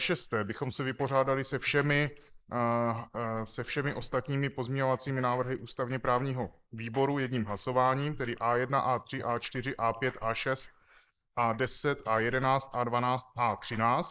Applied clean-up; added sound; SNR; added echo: neural mask model Resemble Enhance denoiser.